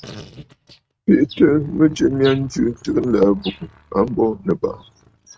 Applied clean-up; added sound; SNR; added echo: neural mask model RNNoise.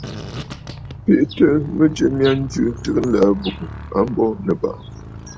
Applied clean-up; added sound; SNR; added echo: none; Motorcycle + Fart; 14 dB; none.